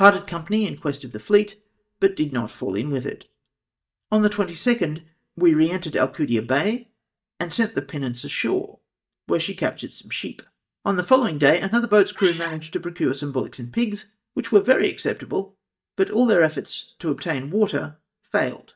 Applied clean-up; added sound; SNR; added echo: neural mask model DeepFilterNet 3.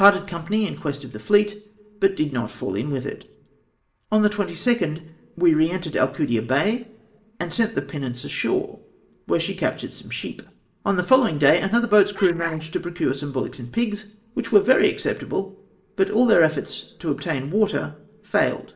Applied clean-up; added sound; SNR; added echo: neural separator model SepFormer DNS4.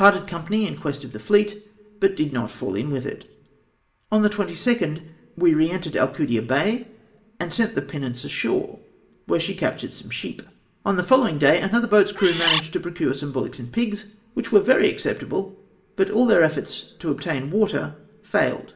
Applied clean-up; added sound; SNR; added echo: none; Bird; 0 dB; reverberation time 0.6 s.